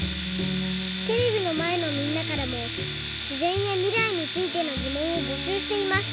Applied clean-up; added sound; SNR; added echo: none; Domestic sounds, home sounds; 3 dB; none.